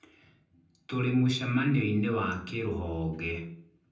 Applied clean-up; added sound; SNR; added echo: none; none; none; reverberation time 0.6 s.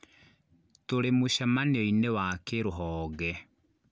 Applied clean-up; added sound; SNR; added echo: none; none; none; none.